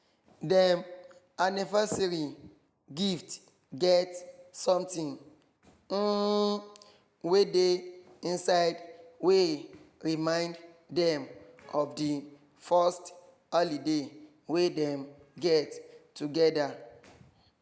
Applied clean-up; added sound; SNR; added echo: none; none; none; none.